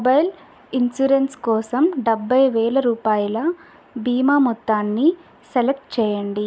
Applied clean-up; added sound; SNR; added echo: none; none; none; none.